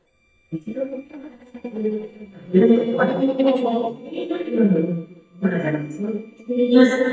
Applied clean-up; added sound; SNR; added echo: neural mask model DeepFilterNet 3.